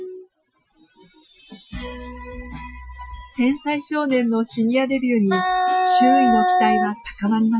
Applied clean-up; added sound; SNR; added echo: classical method Wiener filter.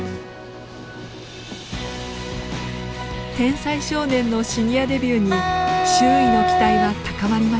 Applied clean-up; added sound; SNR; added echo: none; Wind instrument, woodwind instrument; -4 dB; none.